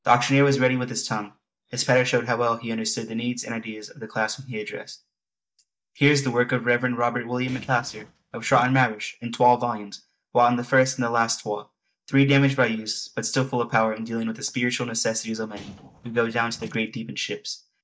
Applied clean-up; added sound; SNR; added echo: neural mask model DeepFilterNet 3.